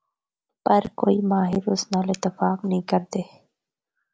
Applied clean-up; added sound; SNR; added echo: none; none; none; none.